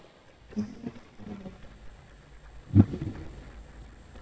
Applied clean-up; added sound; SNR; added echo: neural mask model DeepFilterNet 3.